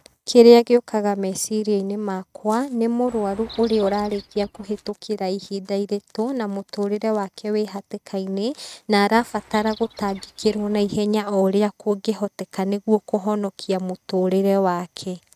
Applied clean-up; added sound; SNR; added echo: neural mask model RNNoise.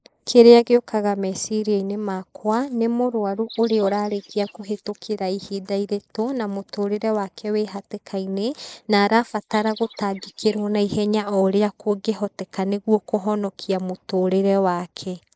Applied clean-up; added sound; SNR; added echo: neural mask model Resemble Enhance denoiser.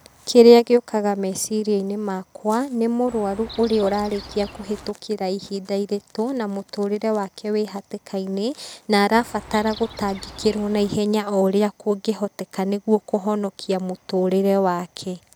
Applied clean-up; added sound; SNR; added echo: none; Chirp, tweet; 18 dB; none.